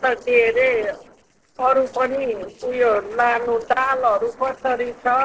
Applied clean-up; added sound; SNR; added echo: neural separator model SepFormer DNS4.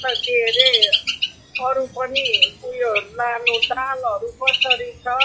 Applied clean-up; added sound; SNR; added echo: classical method WPE with log-MMSE.